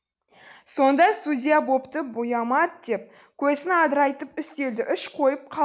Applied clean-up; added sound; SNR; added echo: none; none; none; none.